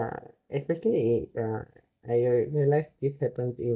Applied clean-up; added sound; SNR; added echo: neural mask model DeepFilterNet 3.